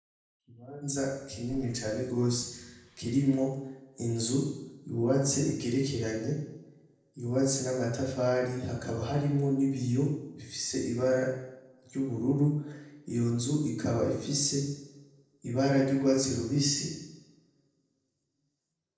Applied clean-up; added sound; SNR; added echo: neural separator model SepFormer DNS4.